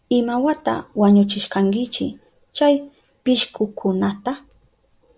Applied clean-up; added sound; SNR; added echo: none; none; none; none.